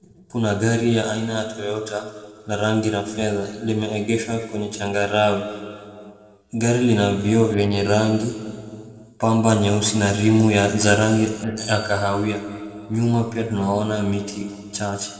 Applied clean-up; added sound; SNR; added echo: neural separator model SepFormer DNS4.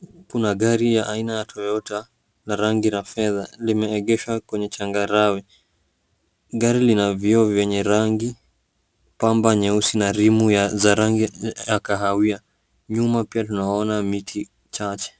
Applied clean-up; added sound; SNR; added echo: none; none; none; none.